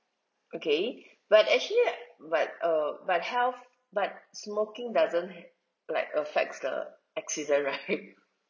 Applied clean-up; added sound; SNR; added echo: none; none; none; none.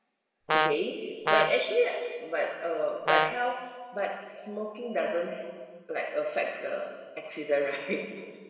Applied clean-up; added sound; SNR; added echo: none; Brass instrument; -4 dB; reverberation time 1.6 s.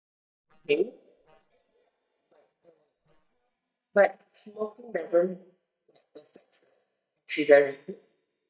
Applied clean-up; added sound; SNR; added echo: neural mask model DeepFilterNet 3.